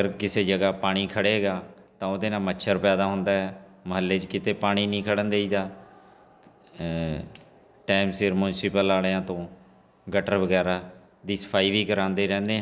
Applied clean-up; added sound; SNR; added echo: none; none; none; none.